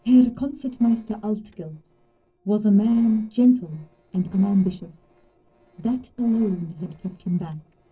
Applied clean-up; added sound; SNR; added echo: neural separator model SepFormer DNS4.